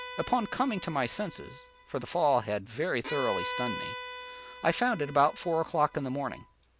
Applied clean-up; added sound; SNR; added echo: none; Bowed string instrument; 11 dB; none.